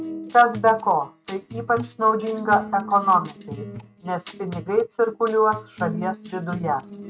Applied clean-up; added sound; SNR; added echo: neural mask model RNNoise.